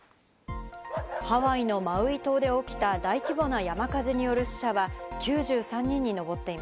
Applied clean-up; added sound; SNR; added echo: none; Bark; 13 dB; none.